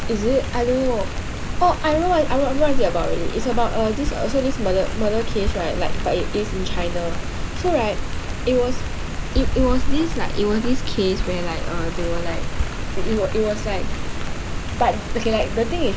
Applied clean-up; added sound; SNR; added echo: none; Rain; 0 dB; none.